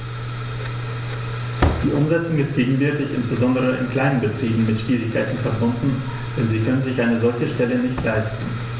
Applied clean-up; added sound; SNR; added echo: none; Slam; 12 dB; none.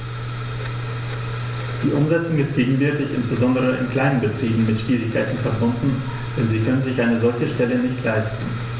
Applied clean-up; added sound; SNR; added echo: none; none; none; none.